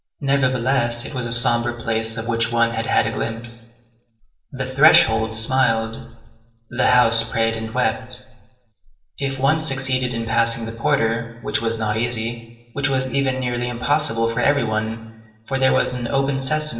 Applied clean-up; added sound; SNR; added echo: none; none; none; reverberation time 0.7 s.